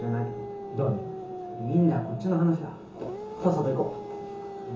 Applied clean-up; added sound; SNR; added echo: none; Dog; 10 dB; reverberation time 0.6 s.